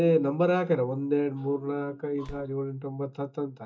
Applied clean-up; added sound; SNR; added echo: neural mask model DeepFilterNet 3.